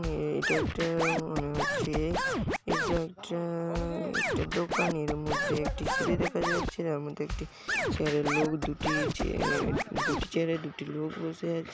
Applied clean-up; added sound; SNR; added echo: none; Scratching (performance technique); -1 dB; none.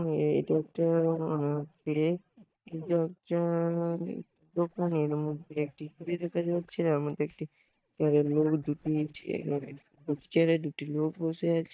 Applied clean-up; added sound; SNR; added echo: neural mask model DeepFilterNet 3.